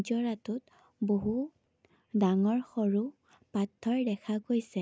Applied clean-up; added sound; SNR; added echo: none; none; none; none.